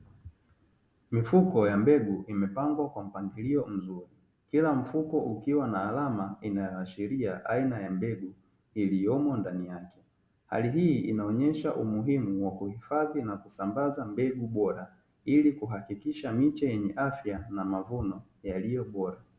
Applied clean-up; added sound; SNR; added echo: none; none; none; none.